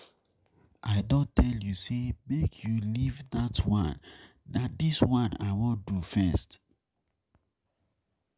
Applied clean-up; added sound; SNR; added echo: none; none; none; none.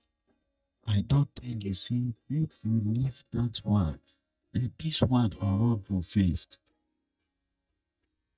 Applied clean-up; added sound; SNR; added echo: neural mask model DeepFilterNet 3.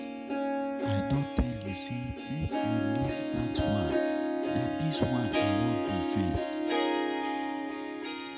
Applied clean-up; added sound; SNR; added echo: none; Harp; -4 dB; none.